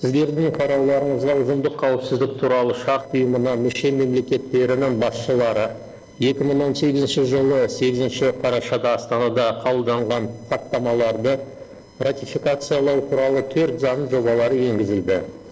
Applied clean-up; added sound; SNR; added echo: neural separator model SepFormer DNS4.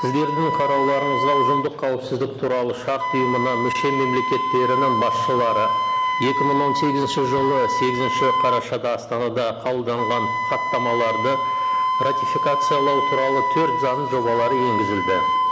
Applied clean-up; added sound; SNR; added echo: none; Wind instrument, woodwind instrument; 0 dB; none.